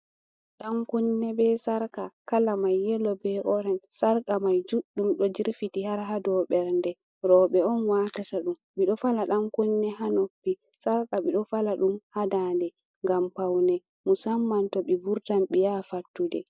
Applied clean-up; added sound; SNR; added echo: neural mask model DeepFilterNet 3.